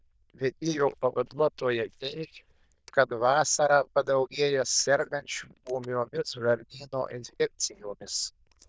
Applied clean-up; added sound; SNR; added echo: neural diffusion model UNIVERSE++.